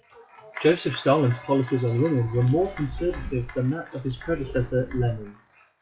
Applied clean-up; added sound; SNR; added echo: classical method log-MMSE.